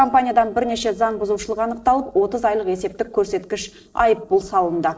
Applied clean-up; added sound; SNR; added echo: neural separator model SepFormer DNS4.